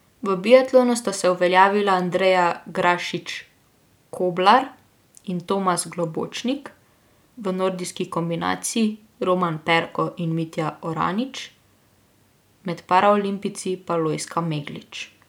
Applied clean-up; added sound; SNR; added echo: none; none; none; none.